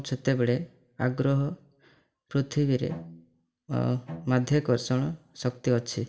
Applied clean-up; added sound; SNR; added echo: none; Bowed string instrument; 17 dB; reverberation time 0.4 s.